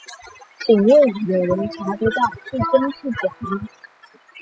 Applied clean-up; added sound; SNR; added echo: classical method spectral subtraction.